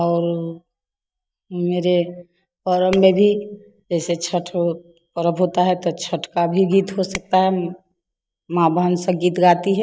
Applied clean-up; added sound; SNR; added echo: neural mask model DeepFilterNet 3.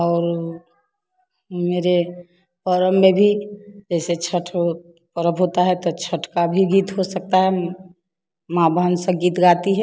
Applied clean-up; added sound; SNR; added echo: none; none; none; none.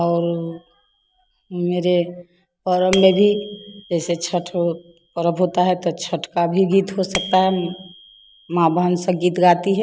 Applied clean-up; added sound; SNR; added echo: none; Bicycle bell; 18 dB; none.